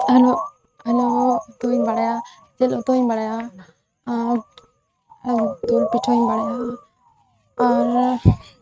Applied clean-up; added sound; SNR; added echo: neural mask model RNNoise.